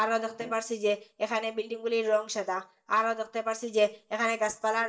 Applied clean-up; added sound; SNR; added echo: neural mask model DeepFilterNet 3.